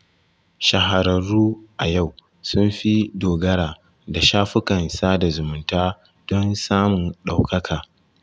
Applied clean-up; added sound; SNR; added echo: none; none; none; none.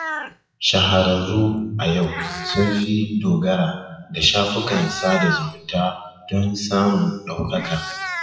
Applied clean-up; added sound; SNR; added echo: classical method WPE with log-MMSE.